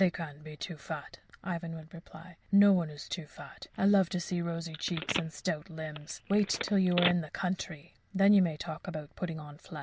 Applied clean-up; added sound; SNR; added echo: none; Telephone; 9 dB; none.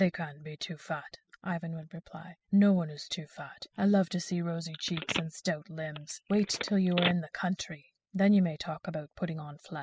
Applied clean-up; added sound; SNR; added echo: classical method spectral subtraction.